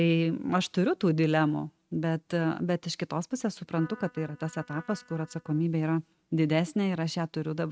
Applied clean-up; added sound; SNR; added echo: neural mask model RNNoise.